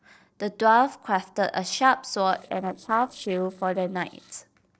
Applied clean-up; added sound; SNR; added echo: neural separator model SepFormer DNS4.